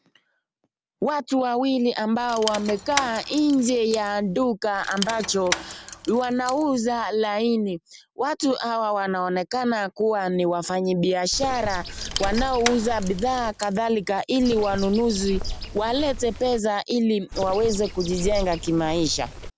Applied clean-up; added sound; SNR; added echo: none; Bird + Rattle / Keys jangling; 9 dB; none.